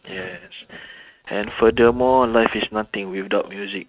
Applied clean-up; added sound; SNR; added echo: neural mask model RNNoise.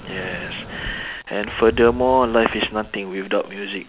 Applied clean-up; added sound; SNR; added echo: none; Breathing; 15 dB; none.